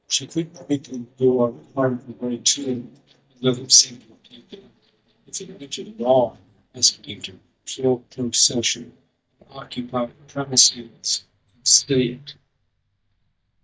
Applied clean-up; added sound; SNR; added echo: neural mask model DeepFilterNet 3.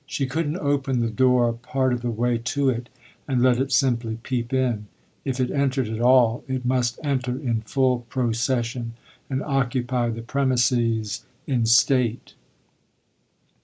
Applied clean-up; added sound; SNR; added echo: none; none; none; none.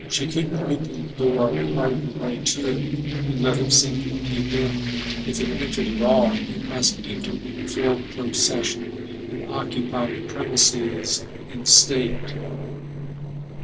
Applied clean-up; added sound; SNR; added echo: neural separator model SepFormer DNS4.